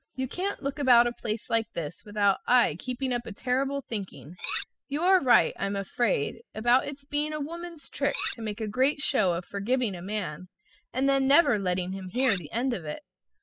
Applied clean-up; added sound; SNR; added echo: classical method spectral subtraction.